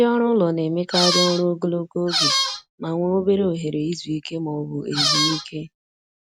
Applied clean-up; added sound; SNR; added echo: none; Squeak; -1 dB; none.